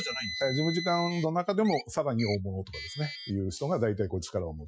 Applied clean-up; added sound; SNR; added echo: classical method Wiener filter.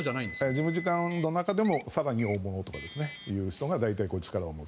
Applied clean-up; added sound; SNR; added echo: none; Car; 11 dB; none.